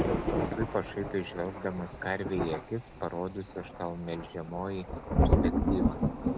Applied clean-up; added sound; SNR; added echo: none; Thunder; -4 dB; none.